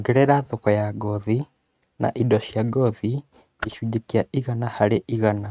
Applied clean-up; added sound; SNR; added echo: neural mask model RNNoise.